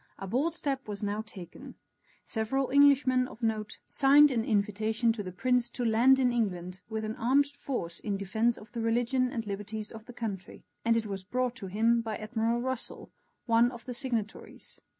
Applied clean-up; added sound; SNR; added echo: none; none; none; none.